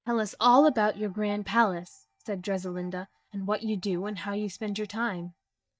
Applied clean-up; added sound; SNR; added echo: neural mask model DeepFilterNet 3.